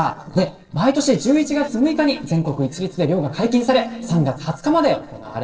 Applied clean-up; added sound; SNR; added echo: neural separator model SepFormer DNS4.